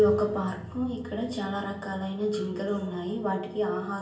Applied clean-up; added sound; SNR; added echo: none; none; none; reverberation time 0.2 s.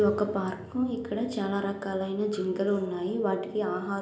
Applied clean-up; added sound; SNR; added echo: none; none; none; none.